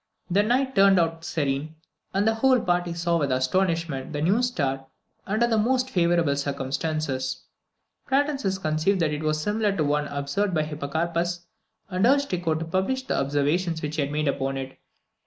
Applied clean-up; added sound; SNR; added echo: none; none; none; none.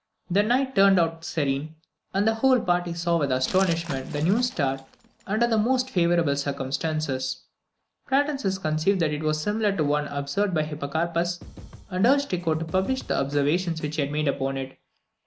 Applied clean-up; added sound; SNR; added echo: none; Snare drum / Drum kit + Glass; 18 dB; none.